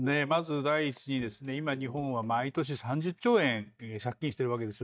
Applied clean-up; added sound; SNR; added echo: neural mask model DeepFilterNet 3.